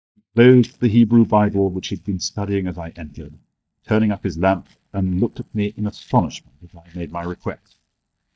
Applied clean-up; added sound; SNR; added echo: neural mask model DeepFilterNet 3.